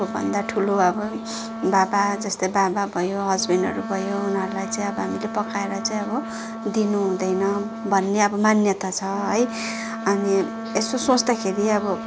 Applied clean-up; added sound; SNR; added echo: none; Wind instrument, woodwind instrument; 10 dB; none.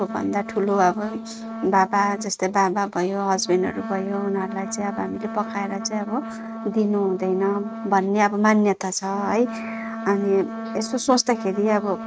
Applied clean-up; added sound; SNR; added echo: neural mask model RNNoise.